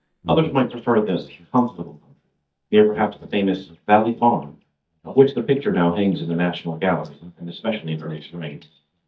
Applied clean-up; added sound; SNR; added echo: neural mask model DeepFilterNet 3.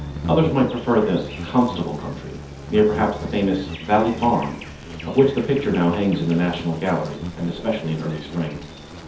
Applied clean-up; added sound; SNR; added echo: none; Insect; 12 dB; reverberation time 0.5 s.